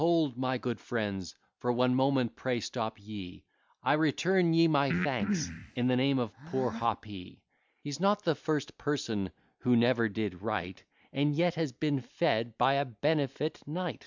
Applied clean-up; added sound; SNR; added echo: none; Breathing; 7 dB; none.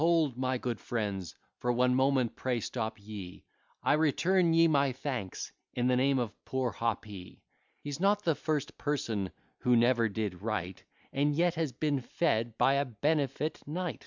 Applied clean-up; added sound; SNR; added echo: none; none; none; none.